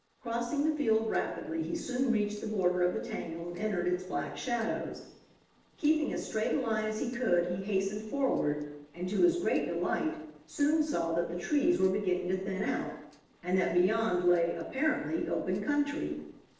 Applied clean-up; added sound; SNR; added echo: neural separator model SepFormer DNS4.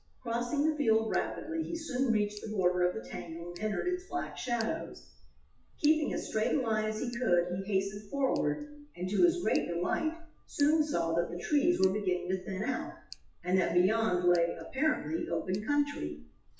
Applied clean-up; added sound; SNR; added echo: classical method WPE with log-MMSE.